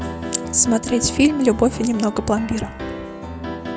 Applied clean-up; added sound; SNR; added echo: none; Piano; 9 dB; none.